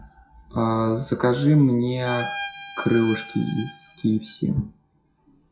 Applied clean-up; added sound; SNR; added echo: classical method WPE with log-MMSE.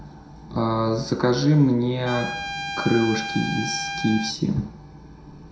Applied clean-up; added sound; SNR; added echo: none; Trumpet; 7 dB; reverberation time 0.5 s.